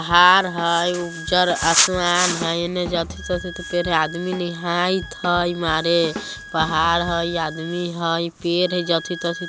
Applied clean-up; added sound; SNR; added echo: none; Drum / Drum kit + Wind instrument, woodwind instrument; 13 dB; none.